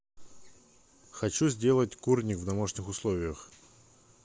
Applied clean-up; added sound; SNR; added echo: none; none; none; none.